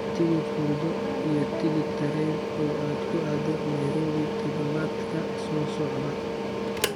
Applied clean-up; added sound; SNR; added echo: none; Mechanical fan; -1 dB; none.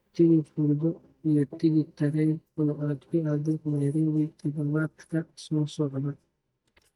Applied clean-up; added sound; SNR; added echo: neural mask model DeepFilterNet 3.